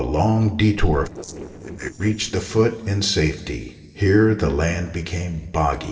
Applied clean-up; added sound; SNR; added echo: neural separator model SepFormer DNS4.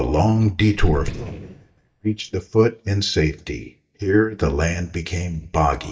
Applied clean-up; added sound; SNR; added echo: neural mask model DeepFilterNet 3.